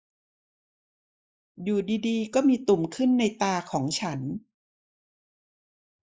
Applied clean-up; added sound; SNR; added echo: neural mask model Resemble Enhance denoiser.